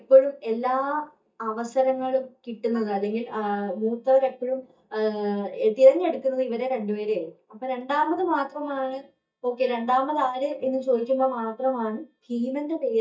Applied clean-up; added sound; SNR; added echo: neural mask model DeepFilterNet 3.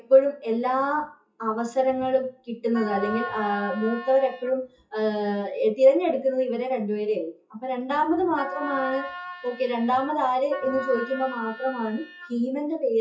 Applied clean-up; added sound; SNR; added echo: classical method WPE with log-MMSE.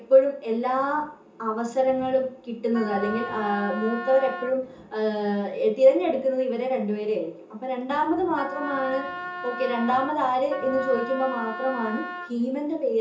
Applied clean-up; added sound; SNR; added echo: none; Wind instrument, woodwind instrument; 10 dB; reverberation time 0.6 s.